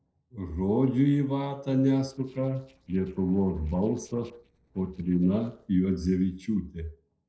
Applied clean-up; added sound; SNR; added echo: neural separator model SepFormer DNS4.